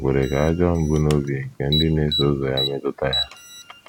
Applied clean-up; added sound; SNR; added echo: none; Alarm; 9 dB; none.